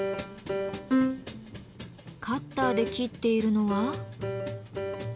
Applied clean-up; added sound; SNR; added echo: none; none; none; none.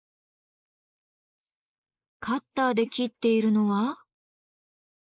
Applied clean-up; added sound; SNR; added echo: neural mask model Resemble Enhance denoiser.